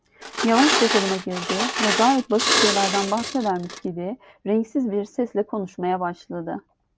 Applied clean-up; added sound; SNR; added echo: none; Glass; 0 dB; none.